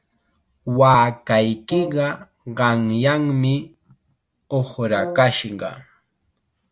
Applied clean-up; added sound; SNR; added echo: none; Brass instrument; 15 dB; none.